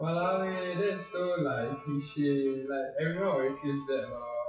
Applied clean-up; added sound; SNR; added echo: classical method WPE with log-MMSE.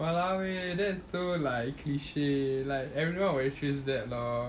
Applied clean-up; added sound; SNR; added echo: none; none; none; none.